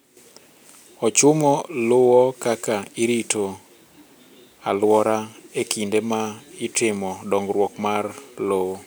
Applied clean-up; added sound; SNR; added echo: none; none; none; none.